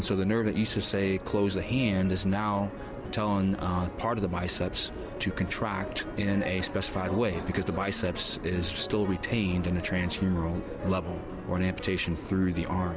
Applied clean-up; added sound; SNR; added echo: none; Piano; 16 dB; none.